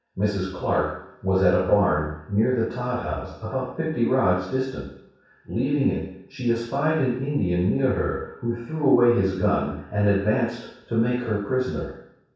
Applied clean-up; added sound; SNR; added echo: none; none; none; reverberation time 0.7 s.